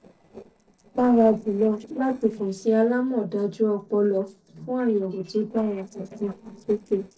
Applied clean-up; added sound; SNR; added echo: neural separator model SepFormer DNS4.